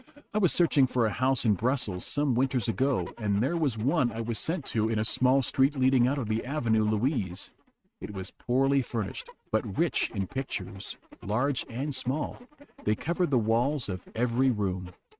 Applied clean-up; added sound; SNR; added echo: neural mask model RNNoise.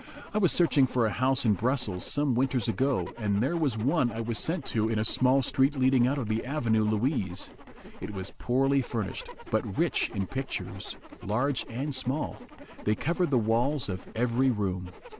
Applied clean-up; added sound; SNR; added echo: none; Zipper (clothing); 18 dB; none.